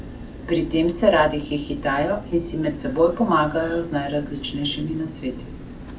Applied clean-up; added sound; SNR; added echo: none; Mechanical fan; 12 dB; none.